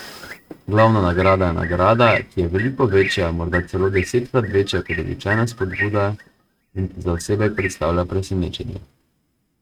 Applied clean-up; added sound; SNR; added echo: neural mask model RNNoise.